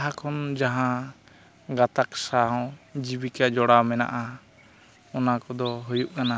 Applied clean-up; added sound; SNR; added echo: none; none; none; none.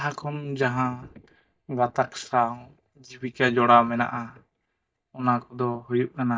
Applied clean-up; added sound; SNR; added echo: neural mask model DeepFilterNet 3.